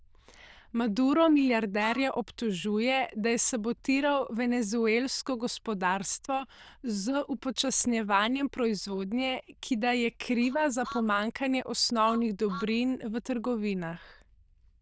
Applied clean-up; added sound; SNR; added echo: neural diffusion model UNIVERSE++.